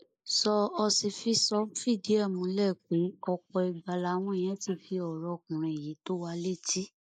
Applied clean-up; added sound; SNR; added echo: neural mask model Resemble Enhance denoiser.